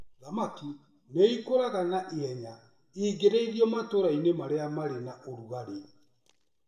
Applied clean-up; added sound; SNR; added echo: none; none; none; reverberation time 0.6 s.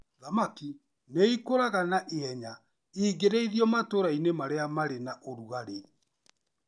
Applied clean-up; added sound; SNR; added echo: none; none; none; none.